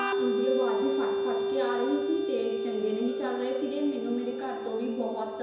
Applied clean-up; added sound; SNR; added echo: none; Organ; 0 dB; reverberation time 1.0 s.